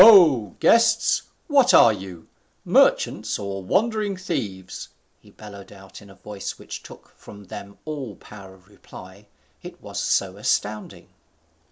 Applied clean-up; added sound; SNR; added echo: none; none; none; none.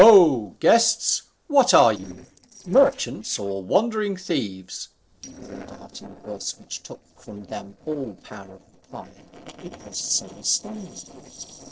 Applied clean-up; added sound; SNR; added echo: neural separator model SepFormer DNS4.